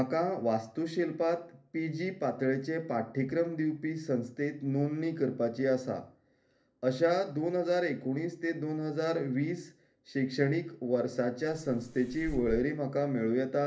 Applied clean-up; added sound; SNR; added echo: none; Fireworks; 10 dB; reverberation time 0.3 s.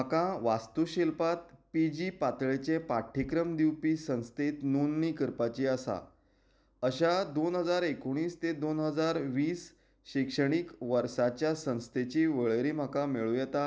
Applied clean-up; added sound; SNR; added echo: none; none; none; none.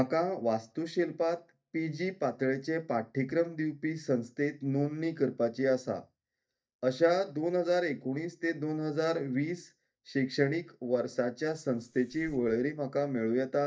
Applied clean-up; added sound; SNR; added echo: neural mask model DeepFilterNet 3.